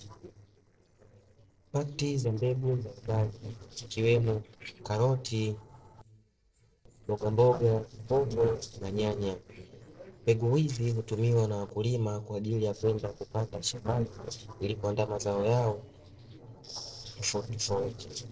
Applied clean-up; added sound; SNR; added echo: neural separator model SepFormer DNS4.